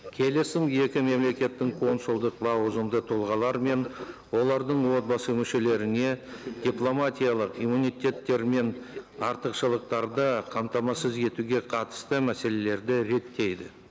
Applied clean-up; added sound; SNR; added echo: none; none; none; none.